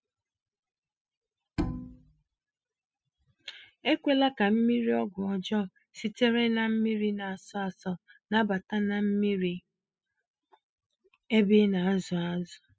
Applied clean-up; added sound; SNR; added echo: classical method spectral subtraction.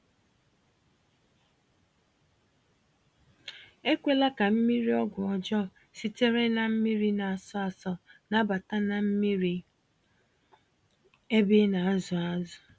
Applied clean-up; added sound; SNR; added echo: none; none; none; none.